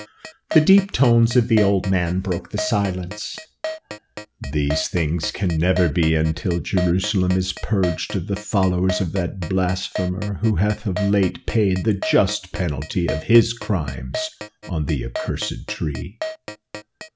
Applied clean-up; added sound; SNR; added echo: none; Keyboard (musical); 12 dB; none.